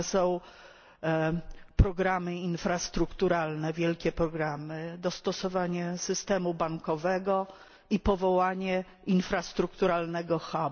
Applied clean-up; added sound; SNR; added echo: none; none; none; none.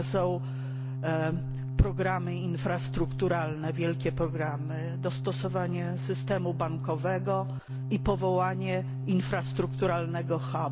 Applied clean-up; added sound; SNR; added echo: none; Organ; 3 dB; none.